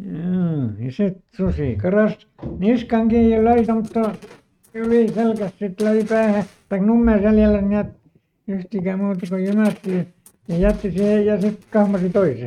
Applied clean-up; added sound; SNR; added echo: neural mask model RNNoise.